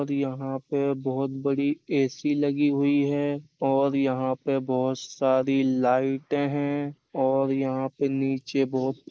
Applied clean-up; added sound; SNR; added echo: neural mask model Resemble Enhance denoiser.